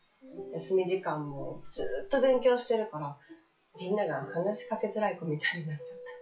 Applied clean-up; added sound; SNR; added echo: classical method WPE with log-MMSE.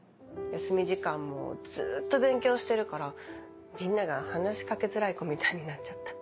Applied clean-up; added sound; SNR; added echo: none; none; none; none.